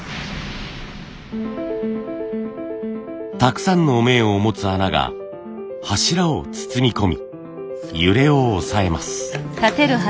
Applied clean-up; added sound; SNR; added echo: none; none; none; none.